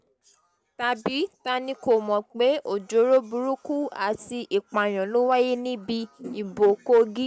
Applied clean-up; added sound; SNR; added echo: none; none; none; none.